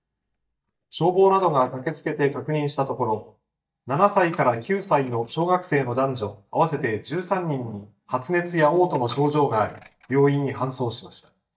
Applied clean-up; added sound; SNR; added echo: neural mask model DeepFilterNet 3.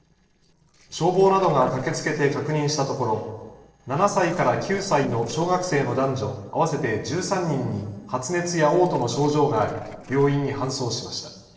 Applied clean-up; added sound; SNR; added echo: neural separator model SepFormer DNS4.